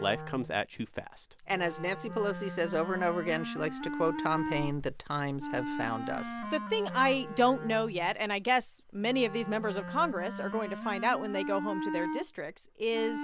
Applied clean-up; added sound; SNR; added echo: none; Wind instrument, woodwind instrument; 7 dB; none.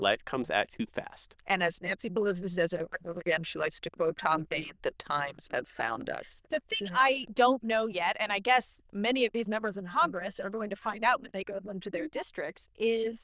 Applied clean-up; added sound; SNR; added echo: neural diffusion model UNIVERSE++.